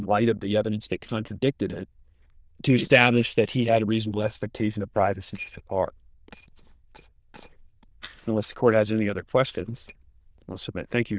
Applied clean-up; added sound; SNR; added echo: neural diffusion model UNIVERSE++.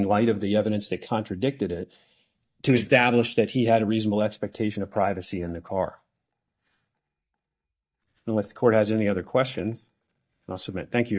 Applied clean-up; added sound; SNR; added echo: neural mask model DeepFilterNet 3.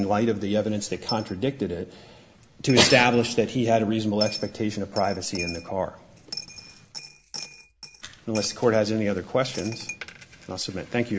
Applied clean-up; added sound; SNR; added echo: none; Coin (dropping); 15 dB; none.